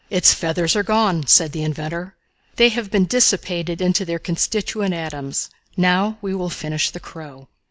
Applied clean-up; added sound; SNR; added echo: none; none; none; none.